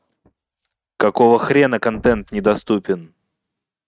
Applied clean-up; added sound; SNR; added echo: neural mask model RNNoise.